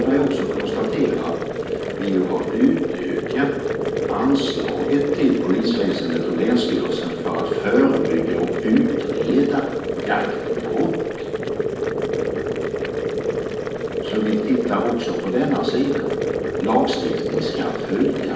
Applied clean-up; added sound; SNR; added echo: none; Boiling; 2 dB; reverberation time 0.9 s.